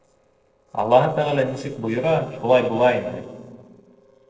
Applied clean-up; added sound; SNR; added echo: neural separator model SepFormer DNS4.